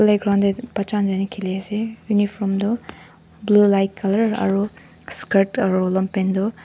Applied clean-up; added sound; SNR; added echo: none; none; none; none.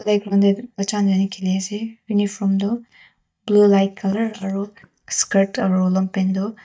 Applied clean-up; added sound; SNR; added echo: neural mask model DeepFilterNet 3.